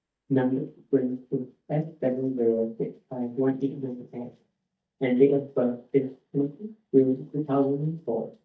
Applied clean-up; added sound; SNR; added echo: neural mask model DeepFilterNet 3.